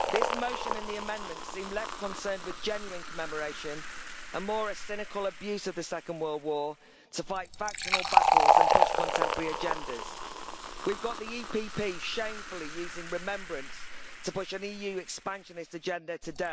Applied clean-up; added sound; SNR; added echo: none; Fill (with liquid); -4 dB; none.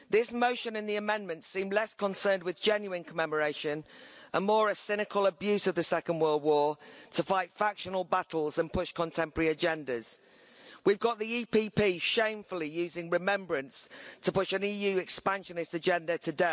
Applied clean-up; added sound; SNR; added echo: none; none; none; none.